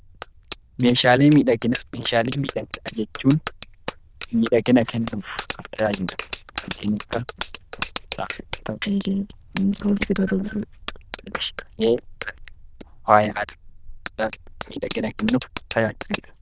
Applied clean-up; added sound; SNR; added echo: neural diffusion model UNIVERSE++.